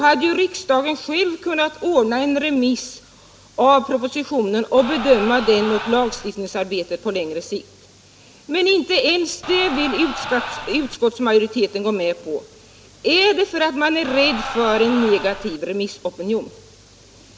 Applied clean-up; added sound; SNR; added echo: none; Crowd; 9 dB; none.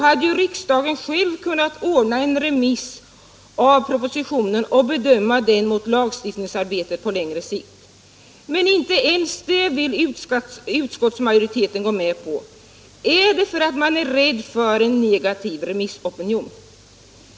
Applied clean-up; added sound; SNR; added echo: none; none; none; none.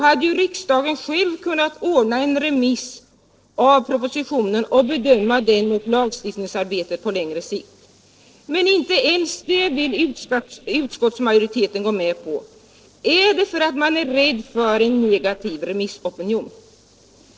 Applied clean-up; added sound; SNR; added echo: neural separator model SepFormer DNS4.